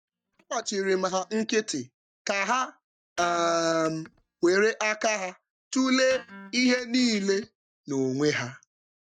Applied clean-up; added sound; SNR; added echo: neural mask model DeepFilterNet 3.